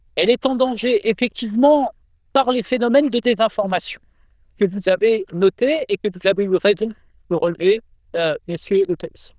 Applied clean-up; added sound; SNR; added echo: neural diffusion model UNIVERSE++.